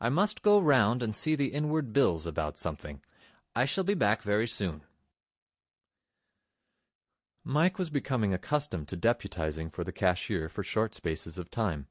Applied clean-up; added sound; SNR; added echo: none; none; none; none.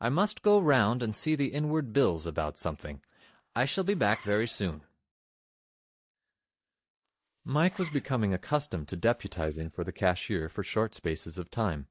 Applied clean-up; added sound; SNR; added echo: neural mask model DeepFilterNet 3.